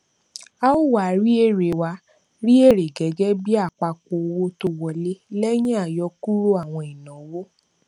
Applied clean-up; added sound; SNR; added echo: none; none; none; none.